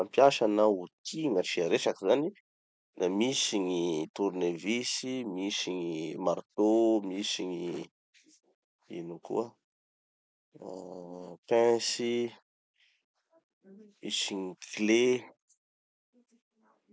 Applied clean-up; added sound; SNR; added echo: none; none; none; none.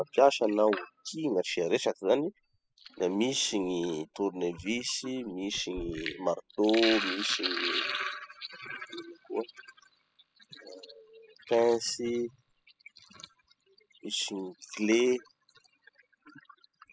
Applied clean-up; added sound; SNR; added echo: classical method spectral subtraction.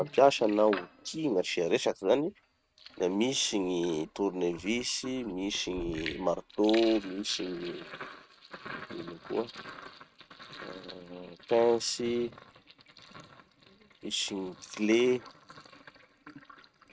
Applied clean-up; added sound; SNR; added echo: neural mask model RNNoise.